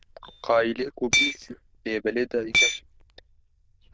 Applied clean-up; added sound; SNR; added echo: neural diffusion model UNIVERSE++.